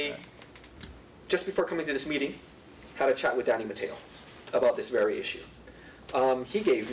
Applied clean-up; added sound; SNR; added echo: none; none; none; none.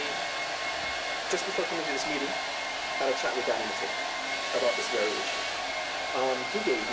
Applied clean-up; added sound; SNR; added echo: none; Domestic sounds, home sounds; -2 dB; none.